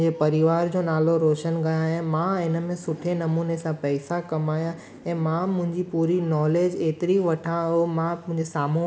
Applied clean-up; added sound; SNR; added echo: none; none; none; none.